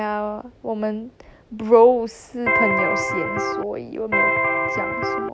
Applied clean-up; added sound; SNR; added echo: none; Electric guitar; -2 dB; none.